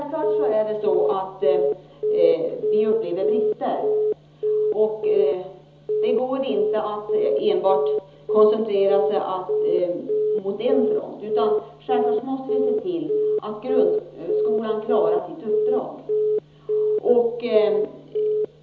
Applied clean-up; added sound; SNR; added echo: none; Telephone; -1 dB; reverberation time 1.2 s.